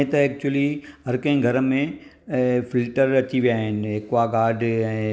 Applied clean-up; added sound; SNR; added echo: none; none; none; none.